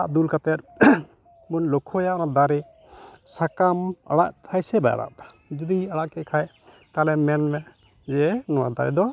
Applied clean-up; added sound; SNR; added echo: none; none; none; none.